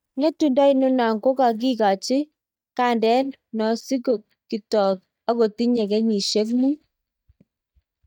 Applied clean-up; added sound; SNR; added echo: neural mask model DeepFilterNet 3.